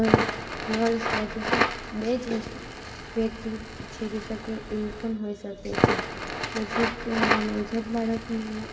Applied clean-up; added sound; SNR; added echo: none; Crackle; 0 dB; reverberation time 2.2 s.